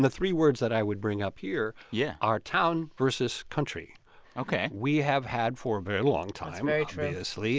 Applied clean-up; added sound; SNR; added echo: none; none; none; none.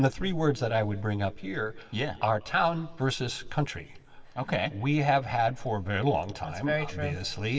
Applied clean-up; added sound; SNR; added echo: none; none; none; reverberation time 1.5 s.